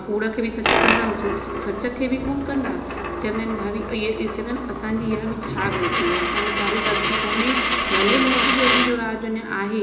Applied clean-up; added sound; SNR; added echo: none; Coin (dropping); -1 dB; reverberation time 0.8 s.